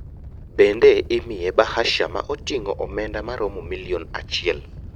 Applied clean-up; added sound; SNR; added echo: none; Animal; 15 dB; none.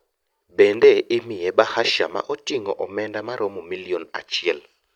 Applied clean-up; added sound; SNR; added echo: none; none; none; none.